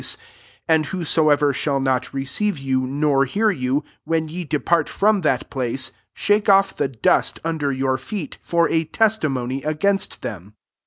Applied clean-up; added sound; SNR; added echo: none; none; none; none.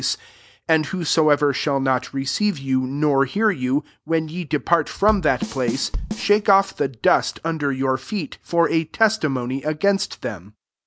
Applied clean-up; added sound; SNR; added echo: none; Bass drum / Snare drum / Drum kit; 8 dB; none.